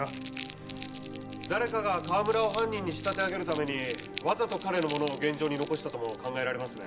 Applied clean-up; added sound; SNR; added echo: none; Crumpling, crinkling; 17 dB; none.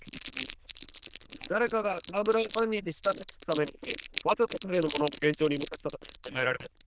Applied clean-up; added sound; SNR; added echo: neural diffusion model UNIVERSE++.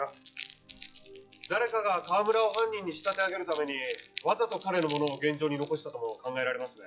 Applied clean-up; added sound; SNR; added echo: classical method log-MMSE.